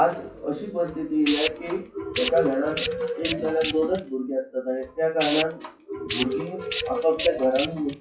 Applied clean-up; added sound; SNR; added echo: classical method WPE with log-MMSE.